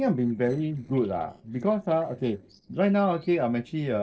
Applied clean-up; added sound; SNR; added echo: neural separator model SepFormer DNS4.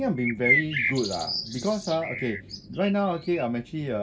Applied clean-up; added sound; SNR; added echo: none; Bird; 2 dB; reverberation time 0.2 s.